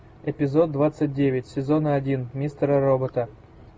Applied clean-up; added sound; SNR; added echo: none; none; none; none.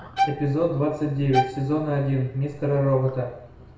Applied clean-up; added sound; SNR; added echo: none; Bowed string instrument; 5 dB; reverberation time 0.7 s.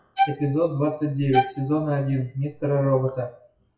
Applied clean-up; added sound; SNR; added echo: classical method WPE with log-MMSE.